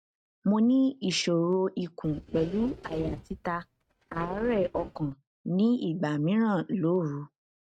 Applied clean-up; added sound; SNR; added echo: neural mask model RNNoise.